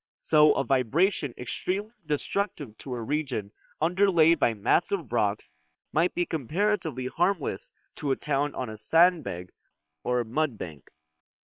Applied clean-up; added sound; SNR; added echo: neural separator model SepFormer WHAM!.